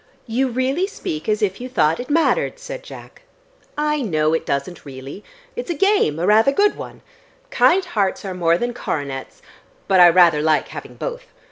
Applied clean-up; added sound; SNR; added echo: none; none; none; none.